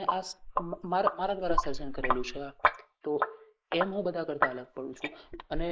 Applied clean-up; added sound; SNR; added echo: neural mask model Resemble Enhance denoiser.